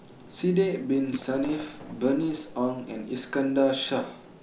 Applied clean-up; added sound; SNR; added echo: neural mask model Resemble Enhance denoiser.